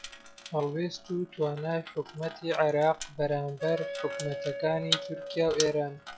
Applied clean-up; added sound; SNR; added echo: classical method log-MMSE.